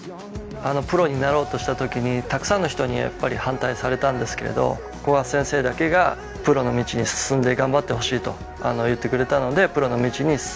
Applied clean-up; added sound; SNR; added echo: none; none; none; none.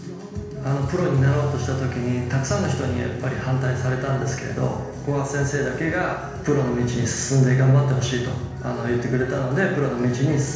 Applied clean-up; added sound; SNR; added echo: none; none; none; reverberation time 1.1 s.